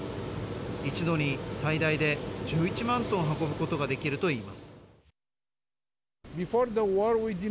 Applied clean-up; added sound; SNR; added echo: none; none; none; none.